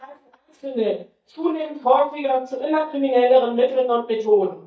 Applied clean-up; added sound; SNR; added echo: neural mask model DeepFilterNet 3.